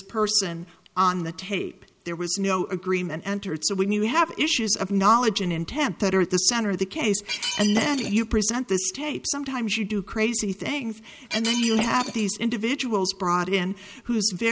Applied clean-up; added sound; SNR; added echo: none; Shatter; 7 dB; none.